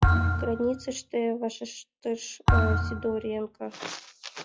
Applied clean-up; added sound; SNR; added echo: classical method log-MMSE.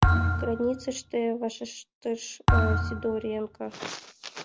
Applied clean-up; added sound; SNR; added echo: none; Thump, thud; -4 dB; none.